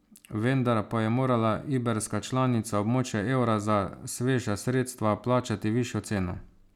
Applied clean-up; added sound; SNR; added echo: none; none; none; none.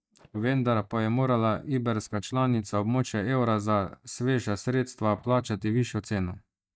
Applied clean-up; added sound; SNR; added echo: neural mask model DeepFilterNet 3.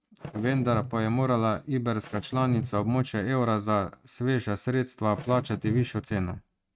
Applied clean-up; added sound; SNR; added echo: neural mask model RNNoise.